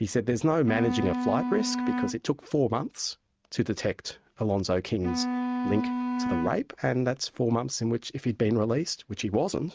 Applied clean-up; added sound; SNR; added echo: neural mask model RNNoise.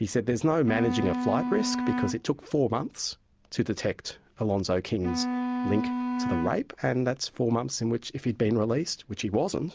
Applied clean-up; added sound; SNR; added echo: none; Wind instrument, woodwind instrument; 4 dB; none.